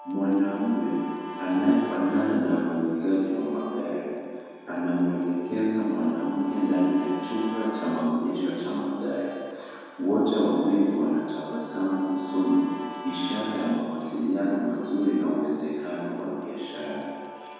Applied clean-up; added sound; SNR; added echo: none; Guitar; 16 dB; reverberation time 1.9 s.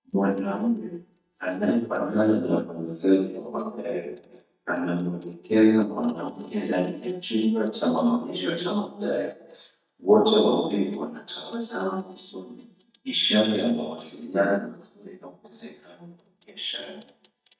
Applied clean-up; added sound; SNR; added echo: neural mask model DeepFilterNet 3.